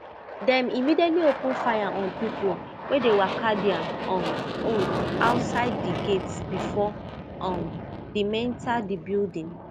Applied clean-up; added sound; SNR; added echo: none; Aircraft; 5 dB; none.